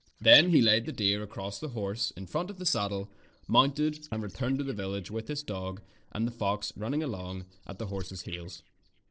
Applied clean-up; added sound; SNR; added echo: neural separator model SepFormer DNS4.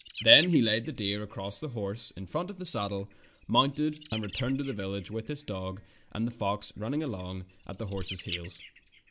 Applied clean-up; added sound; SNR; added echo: none; Bird; 14 dB; none.